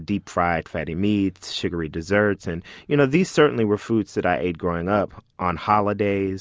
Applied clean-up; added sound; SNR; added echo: none; none; none; none.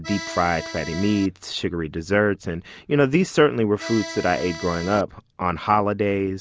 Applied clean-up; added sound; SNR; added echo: none; Accordion; 11 dB; none.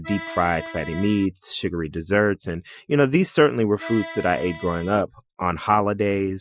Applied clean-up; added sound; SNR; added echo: classical method Wiener filter.